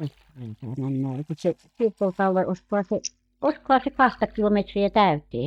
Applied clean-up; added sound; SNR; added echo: neural mask model DeepFilterNet 3.